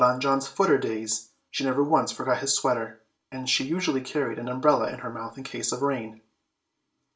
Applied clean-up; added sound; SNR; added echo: none; none; none; reverberation time 0.3 s.